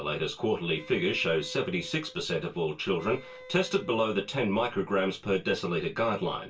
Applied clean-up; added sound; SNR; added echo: none; Wind instrument, woodwind instrument; 19 dB; reverberation time 0.2 s.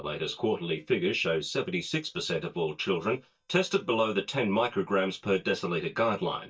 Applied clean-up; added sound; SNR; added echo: neural mask model DeepFilterNet 3.